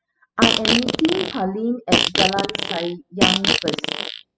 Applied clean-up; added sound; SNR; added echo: classical method spectral subtraction.